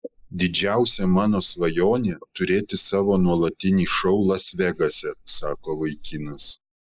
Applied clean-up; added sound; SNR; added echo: neural mask model Resemble Enhance denoiser.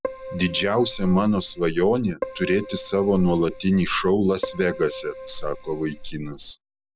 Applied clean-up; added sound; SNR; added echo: none; Keyboard (musical); 11 dB; none.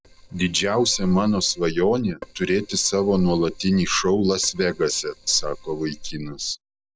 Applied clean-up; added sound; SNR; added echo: neural separator model SepFormer DNS4.